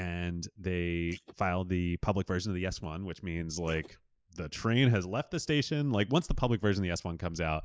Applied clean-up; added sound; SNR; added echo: neural mask model Resemble Enhance denoiser.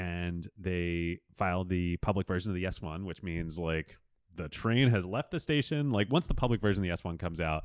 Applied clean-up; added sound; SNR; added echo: none; none; none; none.